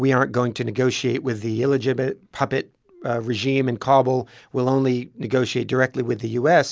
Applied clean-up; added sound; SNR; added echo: none; none; none; none.